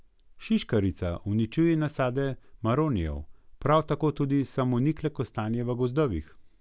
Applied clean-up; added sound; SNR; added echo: none; none; none; none.